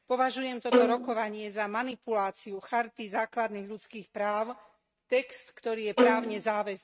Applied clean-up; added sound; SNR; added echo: neural mask model RNNoise.